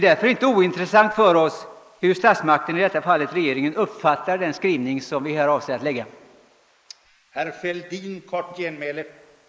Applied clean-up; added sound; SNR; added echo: neural mask model Resemble Enhance denoiser.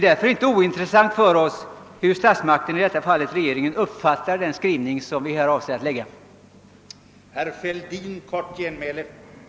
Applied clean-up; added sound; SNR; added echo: none; none; none; none.